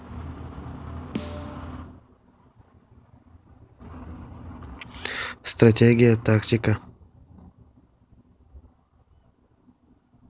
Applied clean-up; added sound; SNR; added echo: none; Snare drum; 15 dB; none.